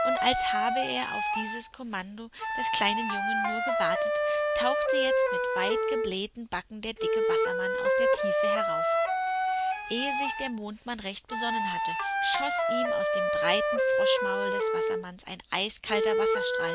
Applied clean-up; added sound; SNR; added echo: none; Wind instrument, woodwind instrument; -5 dB; none.